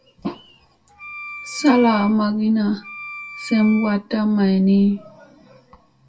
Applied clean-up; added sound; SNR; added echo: none; Wind instrument, woodwind instrument; 14 dB; reverberation time 0.2 s.